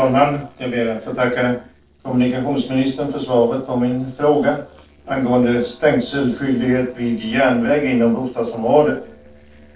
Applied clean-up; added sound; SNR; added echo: neural separator model SepFormer DNS4.